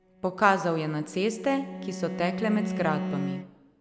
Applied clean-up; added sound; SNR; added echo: none; Bowed string instrument; 7 dB; none.